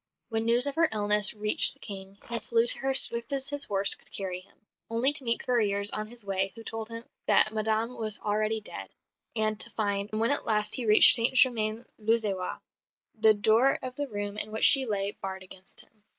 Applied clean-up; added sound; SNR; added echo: neural mask model Resemble Enhance denoiser.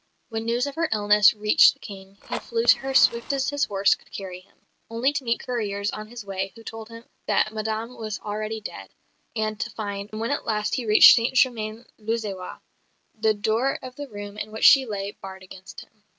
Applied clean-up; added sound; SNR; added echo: none; Fire; 13 dB; none.